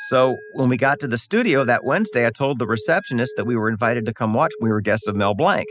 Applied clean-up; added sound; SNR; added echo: classical method spectral subtraction.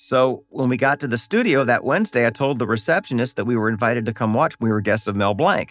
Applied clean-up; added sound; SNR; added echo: neural mask model DeepFilterNet 3.